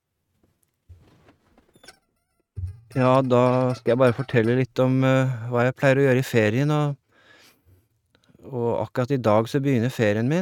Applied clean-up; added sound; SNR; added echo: neural mask model RNNoise.